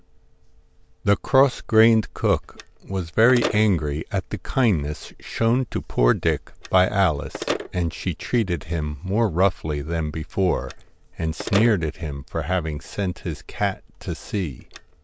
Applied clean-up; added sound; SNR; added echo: none; Telephone; 15 dB; none.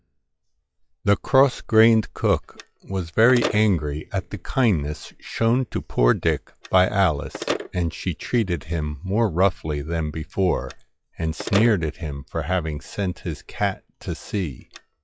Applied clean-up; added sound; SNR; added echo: classical method log-MMSE.